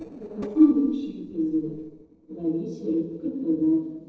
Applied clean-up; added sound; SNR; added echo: neural separator model SepFormer DNS4.